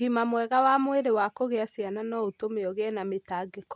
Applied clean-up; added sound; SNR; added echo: none; none; none; none.